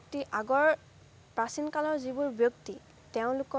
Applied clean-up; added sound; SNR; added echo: none; none; none; none.